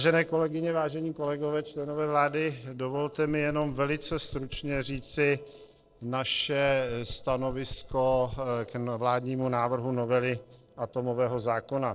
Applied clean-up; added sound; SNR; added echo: neural separator model SepFormer DNS4.